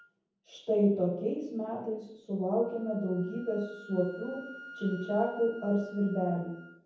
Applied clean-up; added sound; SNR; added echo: none; Wind instrument, woodwind instrument; 20 dB; reverberation time 0.9 s.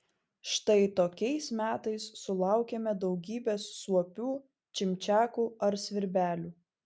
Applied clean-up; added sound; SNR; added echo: none; none; none; none.